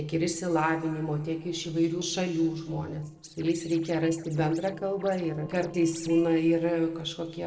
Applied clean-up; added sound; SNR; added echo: neural separator model SepFormer DNS4.